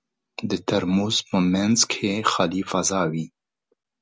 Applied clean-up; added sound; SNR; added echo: none; none; none; none.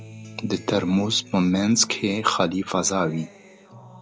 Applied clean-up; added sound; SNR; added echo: none; Acoustic guitar; 19 dB; none.